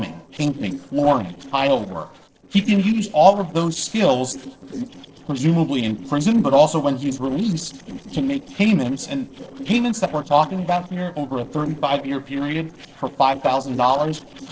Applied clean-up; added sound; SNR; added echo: neural separator model SepFormer DNS4.